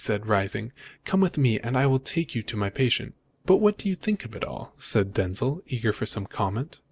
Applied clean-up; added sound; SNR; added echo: none; none; none; none.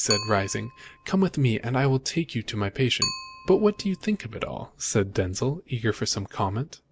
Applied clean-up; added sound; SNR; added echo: none; Bicycle; 11 dB; none.